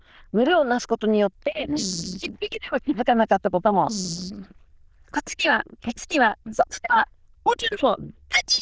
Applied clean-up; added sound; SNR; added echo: neural diffusion model UNIVERSE++.